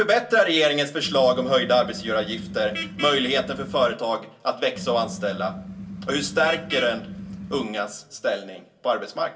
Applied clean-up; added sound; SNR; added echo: none; Vehicle horn, car horn, honking; 10 dB; reverberation time 0.2 s.